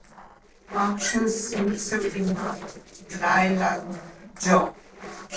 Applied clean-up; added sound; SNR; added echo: neural separator model SepFormer DNS4.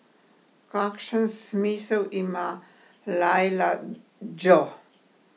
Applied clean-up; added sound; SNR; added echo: none; none; none; none.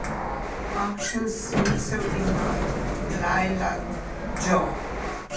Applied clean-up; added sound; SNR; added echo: none; Sliding door; -1 dB; reverberation time 0.3 s.